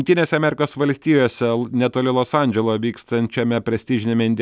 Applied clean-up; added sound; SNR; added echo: none; none; none; none.